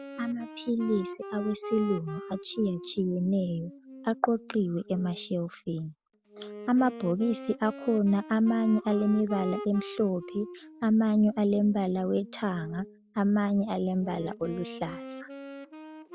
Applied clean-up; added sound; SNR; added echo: none; Wind instrument, woodwind instrument; 14 dB; none.